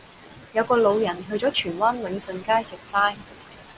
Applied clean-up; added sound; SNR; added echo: none; none; none; none.